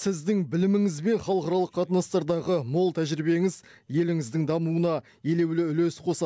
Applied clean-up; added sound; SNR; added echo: none; none; none; none.